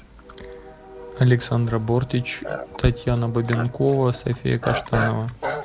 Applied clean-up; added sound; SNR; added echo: none; Livestock, farm animals, working animals; 10 dB; none.